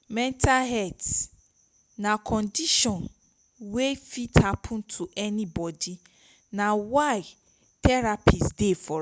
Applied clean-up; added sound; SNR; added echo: none; none; none; none.